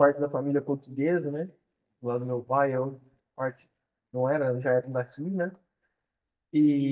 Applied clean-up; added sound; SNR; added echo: neural mask model DeepFilterNet 3.